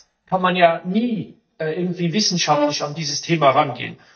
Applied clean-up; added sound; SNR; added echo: neural mask model DeepFilterNet 3.